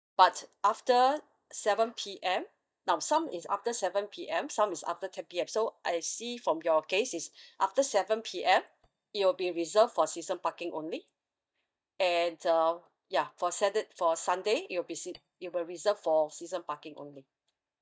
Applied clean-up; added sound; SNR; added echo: neural mask model DeepFilterNet 3.